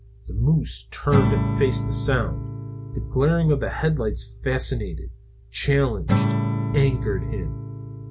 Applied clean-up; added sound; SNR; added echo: none; Acoustic guitar / Strum; 4 dB; none.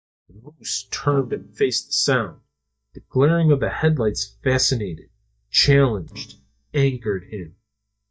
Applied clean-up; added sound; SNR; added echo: neural mask model DeepFilterNet 3.